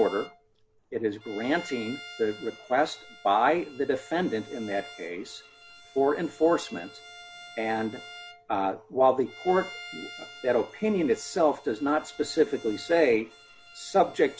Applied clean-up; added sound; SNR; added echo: none; Bowed string instrument; 19 dB; none.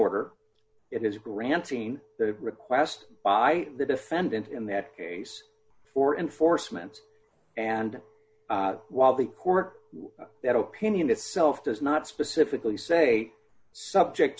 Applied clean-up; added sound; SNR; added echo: none; none; none; none.